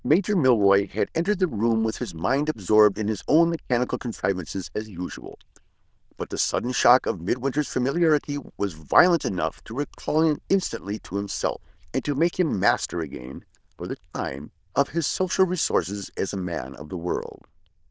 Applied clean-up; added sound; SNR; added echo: neural diffusion model UNIVERSE++.